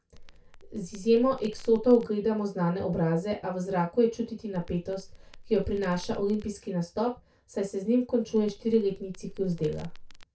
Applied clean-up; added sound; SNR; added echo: none; Crackle; 16 dB; reverberation time 0.2 s.